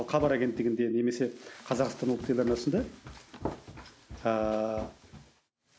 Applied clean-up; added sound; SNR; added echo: none; Run; 14 dB; none.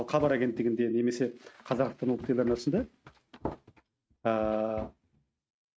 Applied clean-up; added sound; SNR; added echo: neural mask model RNNoise.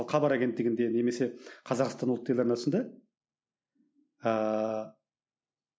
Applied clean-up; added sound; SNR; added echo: none; none; none; none.